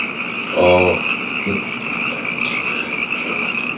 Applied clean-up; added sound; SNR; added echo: none; Frog; 0 dB; reverberation time 0.2 s.